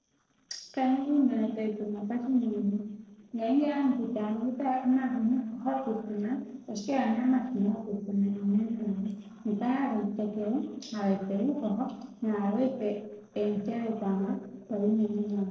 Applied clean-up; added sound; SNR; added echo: neural separator model SepFormer DNS4.